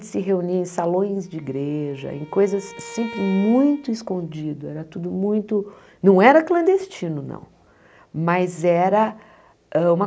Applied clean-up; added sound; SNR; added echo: none; Bowed string instrument; 19 dB; none.